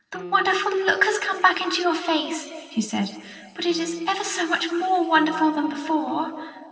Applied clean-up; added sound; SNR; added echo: neural separator model SepFormer DNS4.